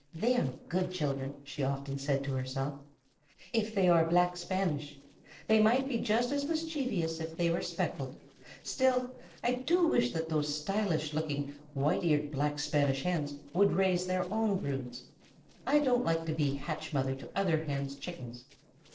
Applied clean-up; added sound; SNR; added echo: neural separator model SepFormer DNS4.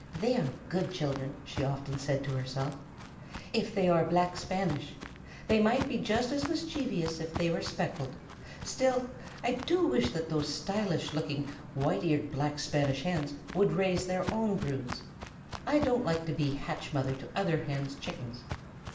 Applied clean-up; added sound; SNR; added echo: none; Walk, footsteps; 12 dB; reverberation time 0.7 s.